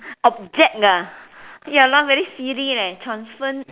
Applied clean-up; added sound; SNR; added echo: none; none; none; none.